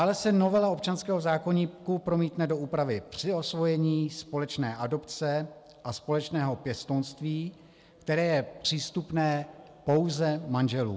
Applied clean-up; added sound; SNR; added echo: none; none; none; none.